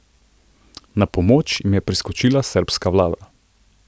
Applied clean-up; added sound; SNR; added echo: none; none; none; none.